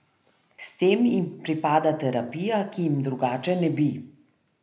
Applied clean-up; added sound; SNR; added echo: none; none; none; none.